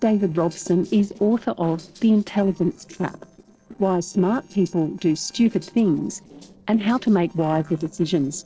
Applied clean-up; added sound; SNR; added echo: neural separator model SepFormer DNS4.